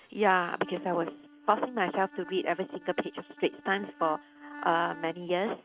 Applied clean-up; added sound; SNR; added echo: neural mask model RNNoise.